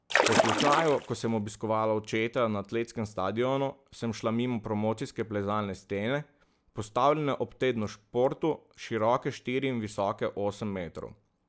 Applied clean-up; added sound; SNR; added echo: none; Splash, splatter; -3 dB; none.